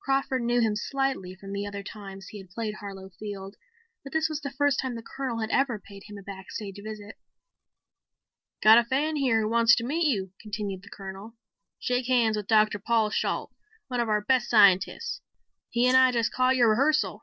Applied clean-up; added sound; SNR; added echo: neural separator model SepFormer DNS4.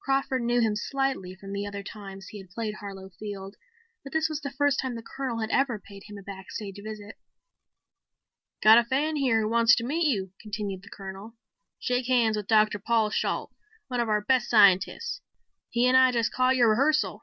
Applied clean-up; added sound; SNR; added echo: none; none; none; none.